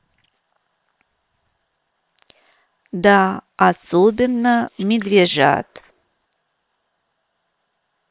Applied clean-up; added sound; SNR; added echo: neural separator model SepFormer WHAM!.